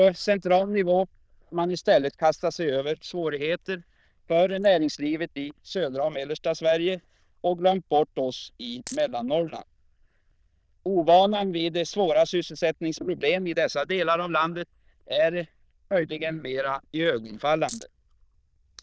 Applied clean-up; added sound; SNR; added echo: neural diffusion model UNIVERSE++.